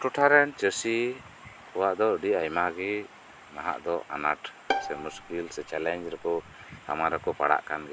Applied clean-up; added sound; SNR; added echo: none; Bowed string instrument; 8 dB; none.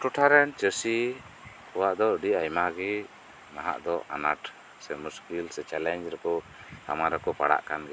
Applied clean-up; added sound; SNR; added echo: none; none; none; none.